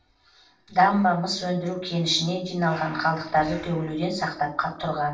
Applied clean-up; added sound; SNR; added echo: none; none; none; reverberation time 0.4 s.